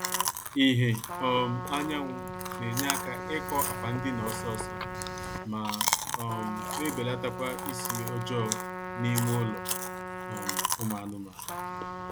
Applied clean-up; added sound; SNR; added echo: none; Trumpet + Chewing, mastication; 2 dB; none.